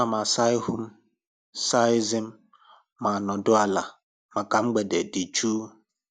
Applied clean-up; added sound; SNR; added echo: none; none; none; none.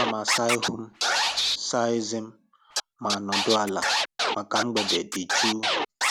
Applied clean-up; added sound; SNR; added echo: none; Scratching (performance technique); -1 dB; none.